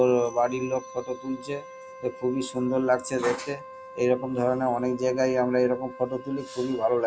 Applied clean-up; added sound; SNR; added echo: none; Wind instrument, woodwind instrument; 17 dB; none.